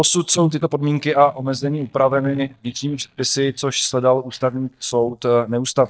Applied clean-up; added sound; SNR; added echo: neural mask model DeepFilterNet 3.